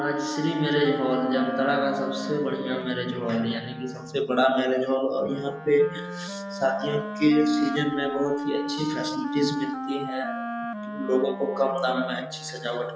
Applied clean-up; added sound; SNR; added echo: none; Wind instrument, woodwind instrument; 8 dB; reverberation time 0.3 s.